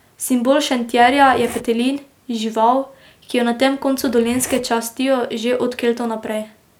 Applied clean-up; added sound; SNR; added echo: none; Zipper (clothing); 19 dB; none.